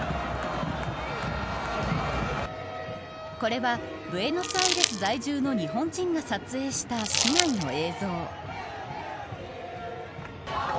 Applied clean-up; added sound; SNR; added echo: none; Crumpling, crinkling; -2 dB; none.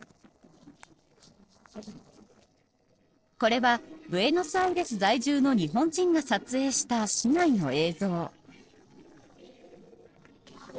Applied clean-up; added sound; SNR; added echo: neural separator model SepFormer DNS4.